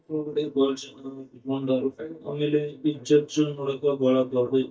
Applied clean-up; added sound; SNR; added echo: neural mask model DeepFilterNet 3.